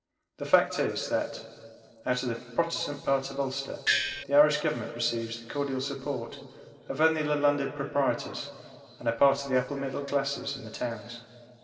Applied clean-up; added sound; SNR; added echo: neural separator model SepFormer DNS4.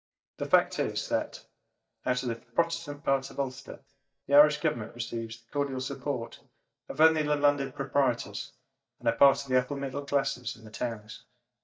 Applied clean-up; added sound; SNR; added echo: neural mask model DeepFilterNet 3.